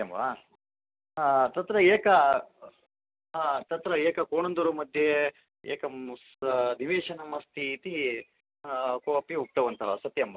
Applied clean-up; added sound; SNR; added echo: none; none; none; none.